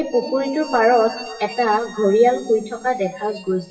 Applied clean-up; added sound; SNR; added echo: classical method WPE with log-MMSE.